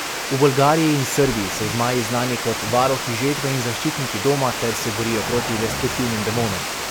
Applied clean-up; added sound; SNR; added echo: none; Water; 5 dB; none.